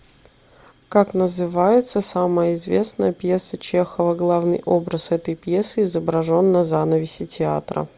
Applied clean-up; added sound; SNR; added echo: none; none; none; none.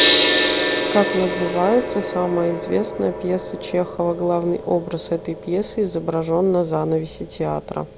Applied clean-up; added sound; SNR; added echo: none; Gong; 2 dB; none.